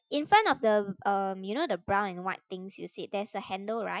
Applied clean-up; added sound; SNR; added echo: classical method Wiener filter.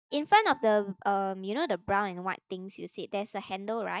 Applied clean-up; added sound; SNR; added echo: neural mask model DeepFilterNet 3.